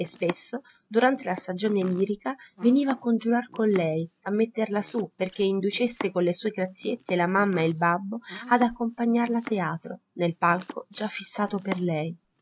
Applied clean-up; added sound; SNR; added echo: neural mask model RNNoise.